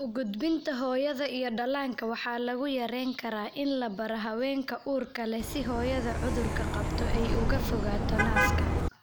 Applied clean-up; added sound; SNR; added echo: none; Car passing by; -4 dB; none.